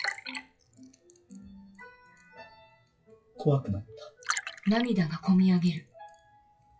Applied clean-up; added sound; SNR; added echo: classical method WPE with log-MMSE.